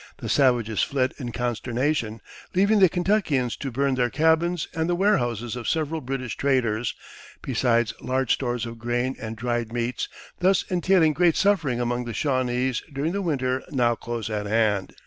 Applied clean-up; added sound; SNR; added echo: none; none; none; none.